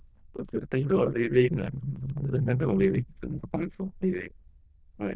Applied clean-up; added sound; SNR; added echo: neural diffusion model UNIVERSE++.